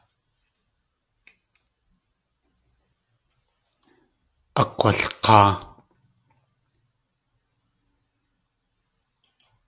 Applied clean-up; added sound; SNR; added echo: none; none; none; none.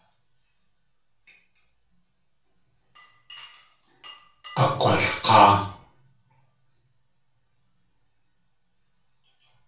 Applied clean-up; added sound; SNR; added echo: none; Glass; 20 dB; reverberation time 0.3 s.